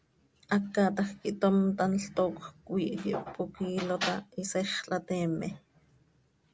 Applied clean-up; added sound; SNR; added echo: none; none; none; none.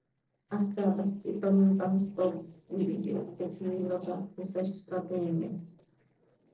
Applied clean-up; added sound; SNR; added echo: neural separator model SepFormer DNS4.